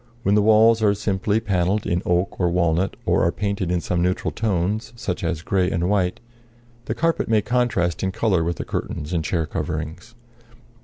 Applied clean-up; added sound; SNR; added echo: none; none; none; none.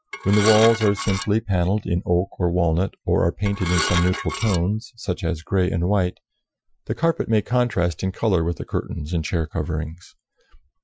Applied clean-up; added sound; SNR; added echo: classical method Wiener filter.